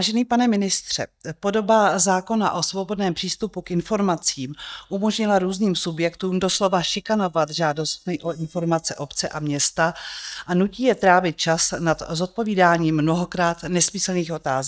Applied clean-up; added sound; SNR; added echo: neural mask model DeepFilterNet 3.